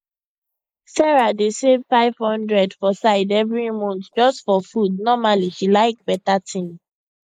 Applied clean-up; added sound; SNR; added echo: neural mask model Resemble Enhance denoiser.